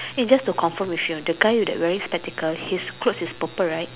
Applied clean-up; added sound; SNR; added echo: none; none; none; none.